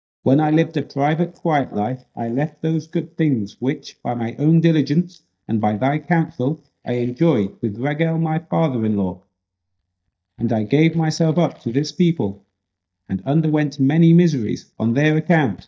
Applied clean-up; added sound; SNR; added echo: neural mask model DeepFilterNet 3.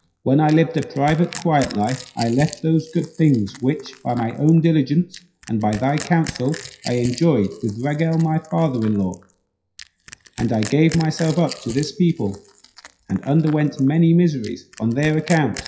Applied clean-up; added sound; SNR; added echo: classical method WPE with log-MMSE.